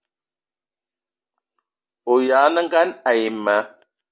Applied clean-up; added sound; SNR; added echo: none; none; none; none.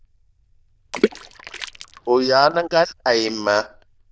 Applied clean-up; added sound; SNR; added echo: neural diffusion model UNIVERSE++.